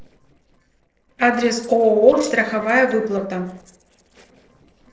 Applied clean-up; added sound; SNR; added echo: neural separator model SepFormer DNS4.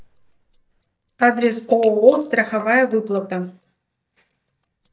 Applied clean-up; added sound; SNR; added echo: neural mask model DeepFilterNet 3.